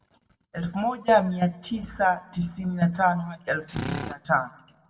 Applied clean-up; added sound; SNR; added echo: none; Drill; 7 dB; reverberation time 0.7 s.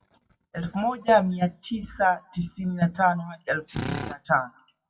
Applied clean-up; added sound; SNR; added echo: classical method WPE with log-MMSE.